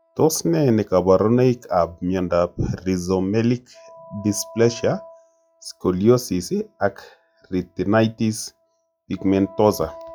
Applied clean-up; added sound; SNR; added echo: classical method log-MMSE.